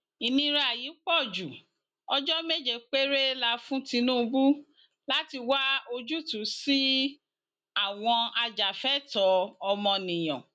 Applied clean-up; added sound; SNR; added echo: none; none; none; none.